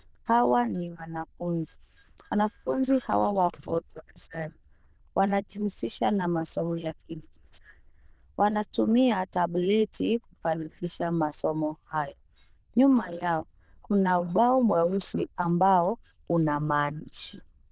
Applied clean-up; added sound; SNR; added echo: neural diffusion model UNIVERSE++.